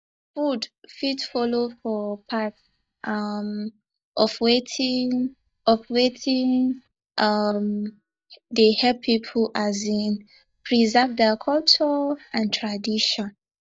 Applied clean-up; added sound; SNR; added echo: neural mask model DeepFilterNet 3.